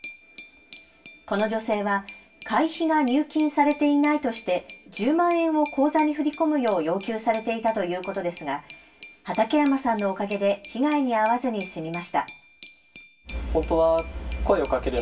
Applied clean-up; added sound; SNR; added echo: none; Glass; 19 dB; reverberation time 0.2 s.